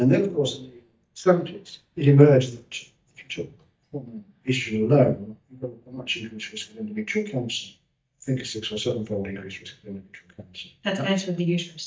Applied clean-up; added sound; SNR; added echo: neural mask model DeepFilterNet 3.